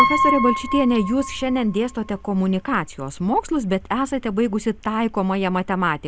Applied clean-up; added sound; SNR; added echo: none; Piano; 5 dB; none.